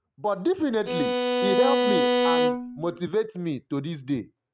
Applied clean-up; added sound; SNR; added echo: neural mask model RNNoise.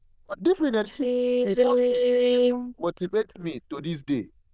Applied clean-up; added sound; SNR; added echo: neural diffusion model UNIVERSE++.